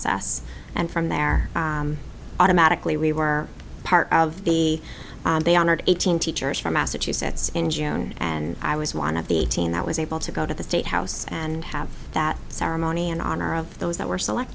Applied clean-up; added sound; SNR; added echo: none; none; none; none.